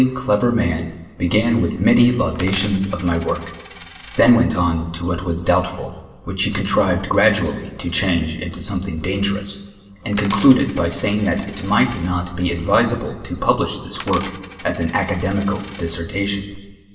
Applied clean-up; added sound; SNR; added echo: none; Coin (dropping); 17 dB; reverberation time 1.2 s.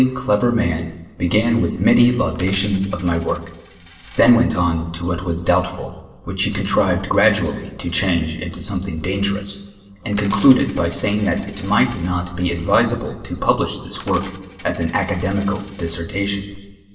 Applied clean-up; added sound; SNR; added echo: neural separator model SepFormer DNS4.